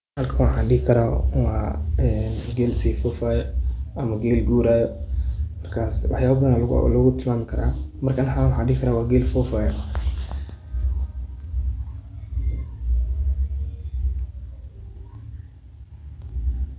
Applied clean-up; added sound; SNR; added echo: none; none; none; none.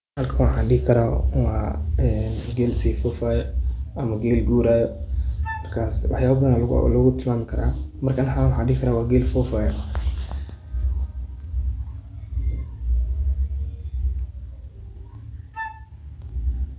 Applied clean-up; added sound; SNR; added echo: none; Wind instrument, woodwind instrument; 15 dB; none.